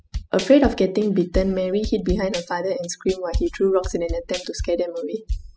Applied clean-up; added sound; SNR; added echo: classical method spectral subtraction.